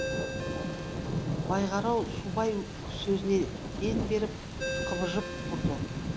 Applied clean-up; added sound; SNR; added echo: none; Thunder + Ringtone; 1 dB; none.